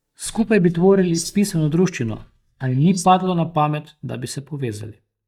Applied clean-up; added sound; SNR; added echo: neural mask model DeepFilterNet 3.